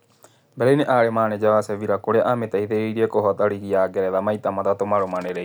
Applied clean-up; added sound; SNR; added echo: none; none; none; none.